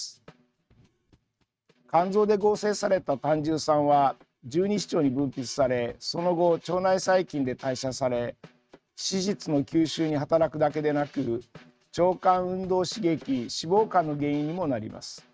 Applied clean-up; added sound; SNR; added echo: neural mask model RNNoise.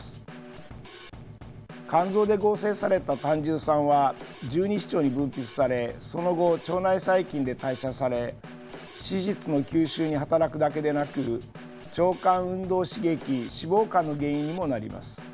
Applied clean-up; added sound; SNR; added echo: none; Snare drum / Drum kit; 17 dB; none.